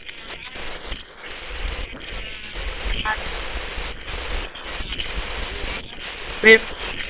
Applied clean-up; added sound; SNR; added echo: neural separator model SepFormer WHAM!.